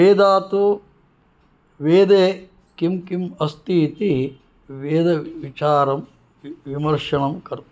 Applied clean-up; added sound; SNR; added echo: none; none; none; none.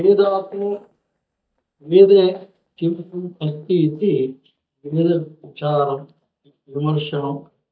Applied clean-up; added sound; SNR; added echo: neural mask model DeepFilterNet 3.